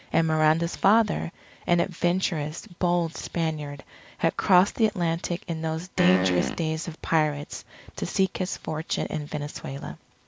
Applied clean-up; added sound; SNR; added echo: none; Fart; 2 dB; none.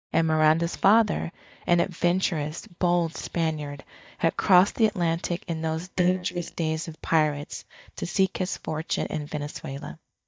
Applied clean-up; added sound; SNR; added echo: neural mask model DeepFilterNet 3.